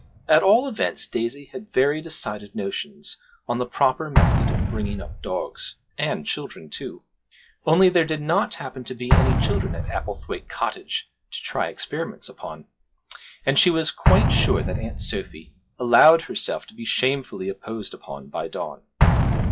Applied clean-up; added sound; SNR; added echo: classical method log-MMSE.